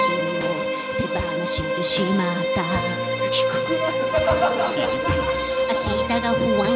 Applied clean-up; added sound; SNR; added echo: none; Bowed string instrument; -1 dB; none.